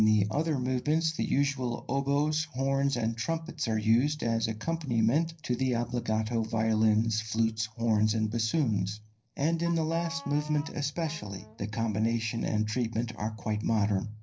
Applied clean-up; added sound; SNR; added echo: none; Wind instrument, woodwind instrument; 20 dB; reverberation time 0.4 s.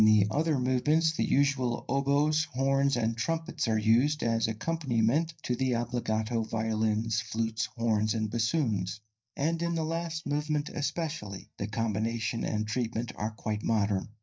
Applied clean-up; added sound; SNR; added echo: neural mask model DeepFilterNet 3.